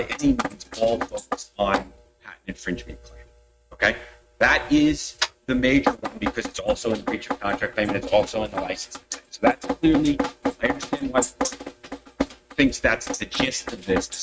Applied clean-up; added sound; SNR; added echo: neural mask model RNNoise.